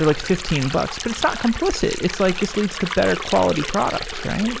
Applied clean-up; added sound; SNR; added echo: none; Stream; 8 dB; none.